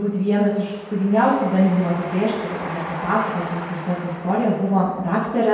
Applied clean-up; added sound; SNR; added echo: none; Train; 14 dB; reverberation time 1.1 s.